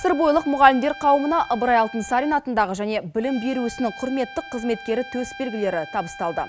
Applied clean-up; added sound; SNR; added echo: none; Trumpet; 17 dB; none.